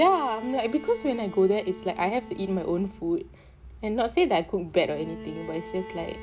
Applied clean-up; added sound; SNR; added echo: none; Bowed string instrument; 16 dB; none.